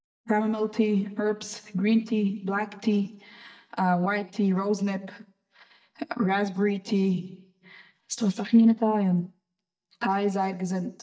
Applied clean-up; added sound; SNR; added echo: neural mask model DeepFilterNet 3.